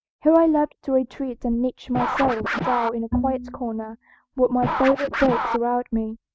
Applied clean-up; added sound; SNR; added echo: neural mask model RNNoise.